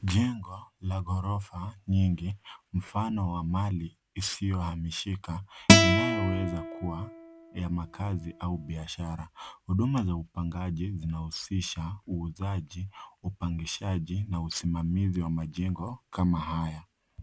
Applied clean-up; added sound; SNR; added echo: none; Acoustic guitar; -5 dB; none.